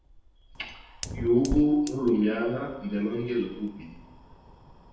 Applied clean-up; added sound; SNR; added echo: none; Fire; 12 dB; reverberation time 0.9 s.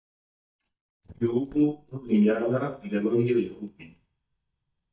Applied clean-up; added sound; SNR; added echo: neural mask model DeepFilterNet 3.